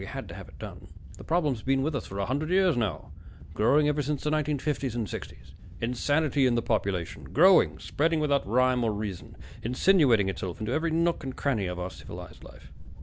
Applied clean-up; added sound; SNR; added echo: none; Wind / Boat, Water vehicle; 15 dB; none.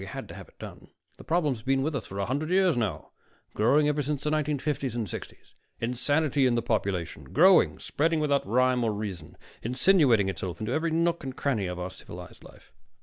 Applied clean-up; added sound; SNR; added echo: none; none; none; none.